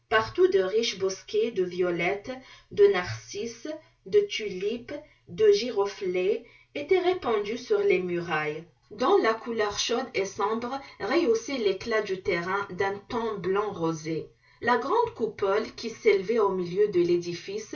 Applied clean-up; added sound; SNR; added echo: none; none; none; reverberation time 0.2 s.